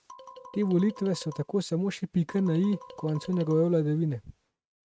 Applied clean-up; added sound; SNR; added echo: neural mask model RNNoise.